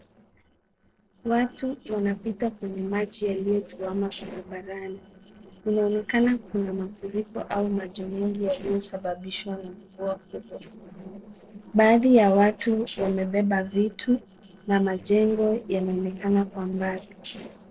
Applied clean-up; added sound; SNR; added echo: neural separator model SepFormer DNS4.